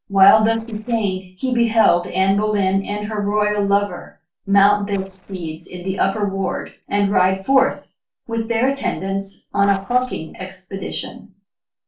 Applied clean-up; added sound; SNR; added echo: neural separator model SepFormer DNS4.